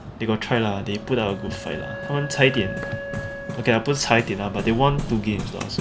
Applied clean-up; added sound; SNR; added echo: none; Wind instrument, woodwind instrument + Hammer; 10 dB; none.